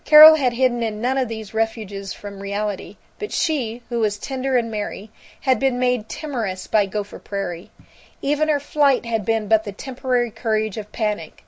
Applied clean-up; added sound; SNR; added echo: none; none; none; none.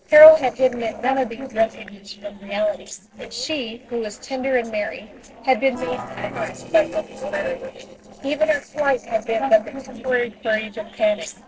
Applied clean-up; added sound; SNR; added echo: neural separator model SepFormer DNS4.